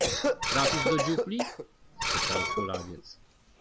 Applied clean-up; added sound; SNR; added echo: none; Cough + Screech; -5 dB; none.